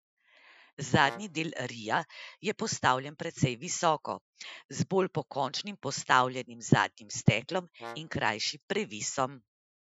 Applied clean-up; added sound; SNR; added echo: classical method Wiener filter.